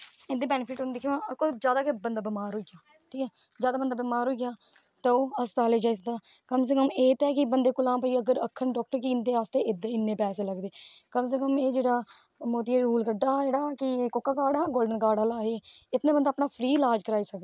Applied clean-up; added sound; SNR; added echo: none; none; none; none.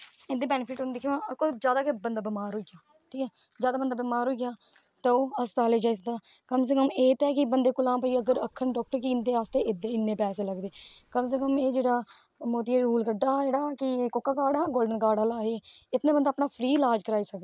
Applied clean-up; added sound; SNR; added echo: neural mask model Resemble Enhance denoiser.